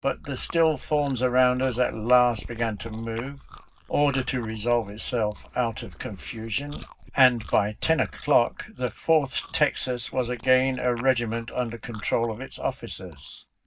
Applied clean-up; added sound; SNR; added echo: neural mask model DeepFilterNet 3.